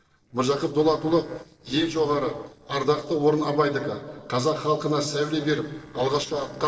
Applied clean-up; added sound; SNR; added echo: neural separator model SepFormer DNS4.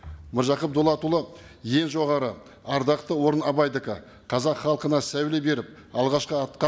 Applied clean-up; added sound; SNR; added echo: none; none; none; none.